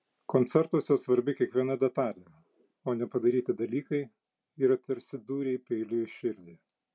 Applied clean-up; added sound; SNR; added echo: none; none; none; none.